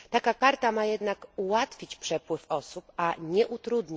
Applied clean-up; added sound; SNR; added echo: none; none; none; none.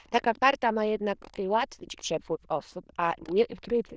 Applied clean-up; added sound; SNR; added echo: neural diffusion model UNIVERSE++.